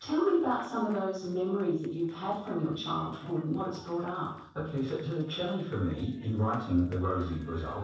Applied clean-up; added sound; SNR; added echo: neural separator model SepFormer DNS4.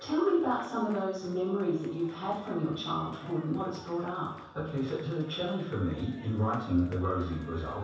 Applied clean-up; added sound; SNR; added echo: none; Cheering; 20 dB; reverberation time 0.7 s.